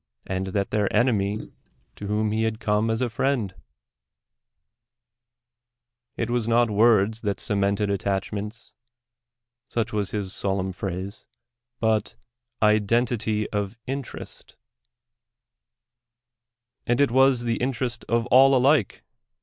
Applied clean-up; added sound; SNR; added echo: neural mask model Resemble Enhance denoiser.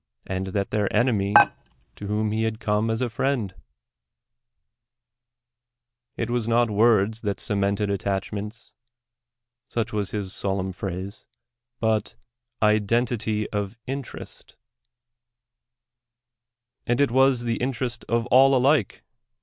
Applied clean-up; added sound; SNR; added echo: none; Dishes, pots, and pans; -1 dB; none.